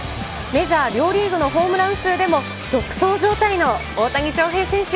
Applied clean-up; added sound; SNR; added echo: none; none; none; none.